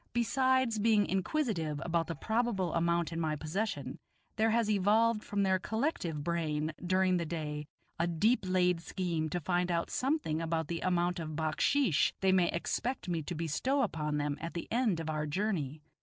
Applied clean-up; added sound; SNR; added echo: neural separator model SepFormer DNS4.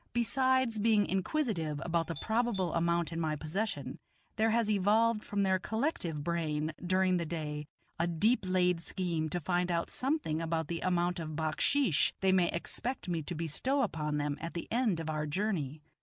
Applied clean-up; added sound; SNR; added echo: none; Doorbell; 15 dB; none.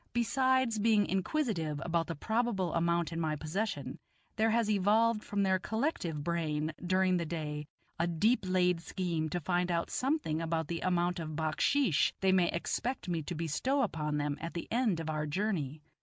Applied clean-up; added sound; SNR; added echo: none; none; none; none.